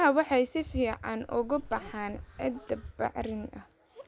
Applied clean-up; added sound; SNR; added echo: none; Bird; 20 dB; none.